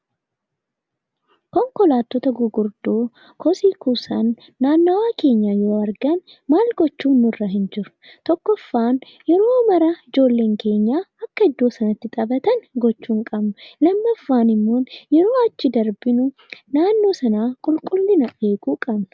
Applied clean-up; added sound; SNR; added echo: none; none; none; none.